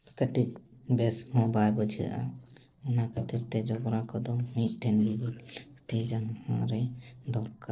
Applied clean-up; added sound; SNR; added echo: neural separator model SepFormer DNS4.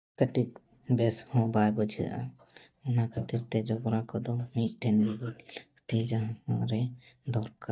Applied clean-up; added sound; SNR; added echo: neural mask model DeepFilterNet 3.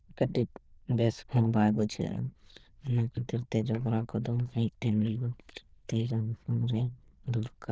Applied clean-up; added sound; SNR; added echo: neural diffusion model UNIVERSE++.